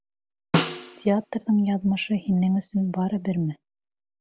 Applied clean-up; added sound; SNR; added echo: none; Snare drum; 5 dB; none.